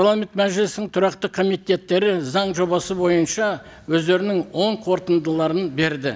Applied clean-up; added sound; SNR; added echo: none; none; none; none.